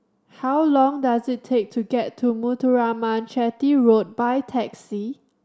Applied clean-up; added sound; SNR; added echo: none; none; none; none.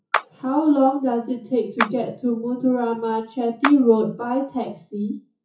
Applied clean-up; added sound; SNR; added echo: classical method WPE with log-MMSE.